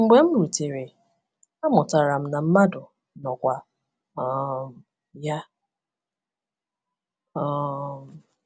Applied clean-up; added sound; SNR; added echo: none; none; none; none.